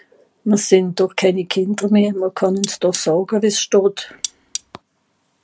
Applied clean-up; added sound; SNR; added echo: none; Cutlery, silverware; 12 dB; none.